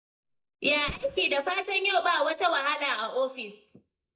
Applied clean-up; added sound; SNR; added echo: neural mask model DeepFilterNet 3.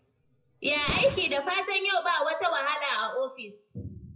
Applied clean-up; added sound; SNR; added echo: classical method WPE with log-MMSE.